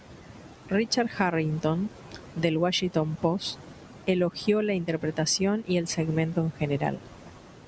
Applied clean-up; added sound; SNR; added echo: none; none; none; none.